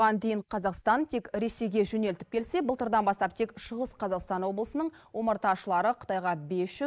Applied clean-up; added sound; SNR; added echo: neural mask model Resemble Enhance denoiser.